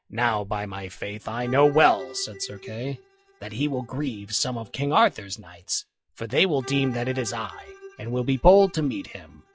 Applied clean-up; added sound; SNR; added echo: classical method log-MMSE.